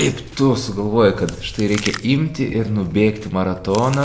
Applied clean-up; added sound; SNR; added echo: none; Chewing, mastication; 18 dB; none.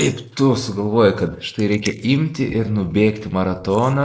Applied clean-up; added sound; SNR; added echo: neural mask model Resemble Enhance denoiser.